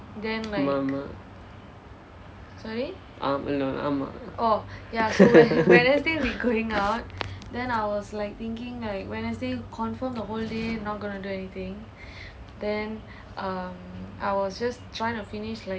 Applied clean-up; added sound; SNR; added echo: none; none; none; none.